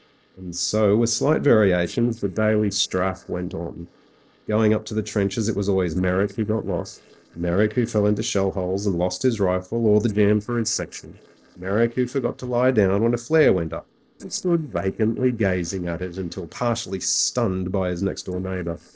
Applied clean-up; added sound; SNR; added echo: neural separator model SepFormer DNS4.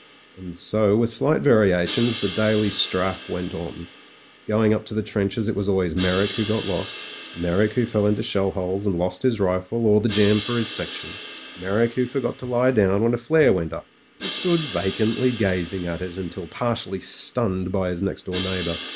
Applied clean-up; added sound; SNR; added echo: none; Crash cymbal; 12 dB; none.